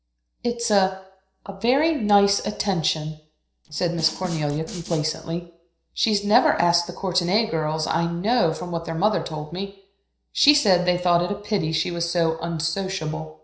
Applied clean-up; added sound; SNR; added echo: neural separator model SepFormer DNS4.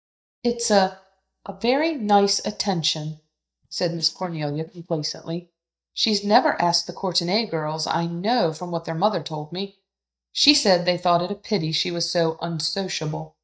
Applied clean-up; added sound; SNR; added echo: neural mask model DeepFilterNet 3.